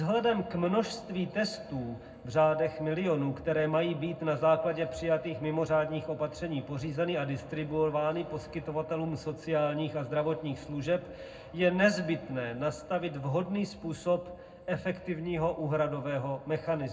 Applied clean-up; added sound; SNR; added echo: none; none; none; reverberation time 0.3 s.